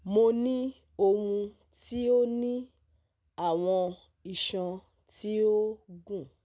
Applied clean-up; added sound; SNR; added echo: none; none; none; none.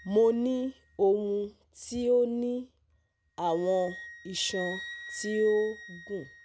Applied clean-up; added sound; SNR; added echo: none; Wind instrument, woodwind instrument; 16 dB; none.